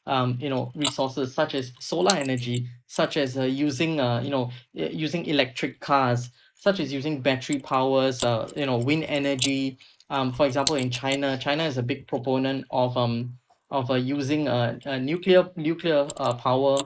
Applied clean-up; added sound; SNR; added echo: neural mask model Resemble Enhance denoiser.